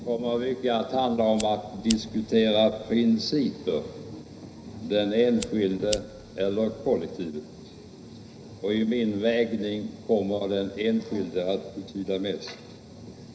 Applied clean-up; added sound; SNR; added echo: none; Fire; 13 dB; reverberation time 0.5 s.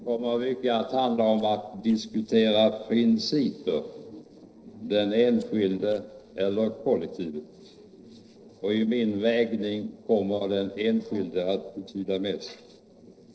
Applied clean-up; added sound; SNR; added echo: neural separator model SepFormer DNS4.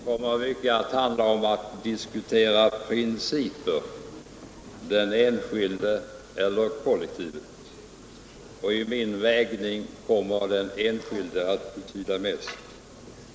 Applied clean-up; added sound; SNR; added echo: none; none; none; none.